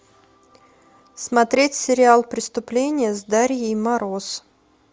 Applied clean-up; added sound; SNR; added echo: none; none; none; none.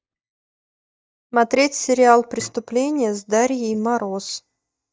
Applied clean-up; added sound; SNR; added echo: neural mask model DeepFilterNet 3.